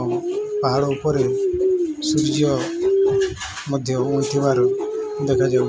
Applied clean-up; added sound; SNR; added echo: none; none; none; none.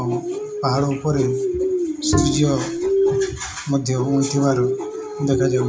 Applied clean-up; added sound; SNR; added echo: none; Bowed string instrument; 7 dB; reverberation time 0.4 s.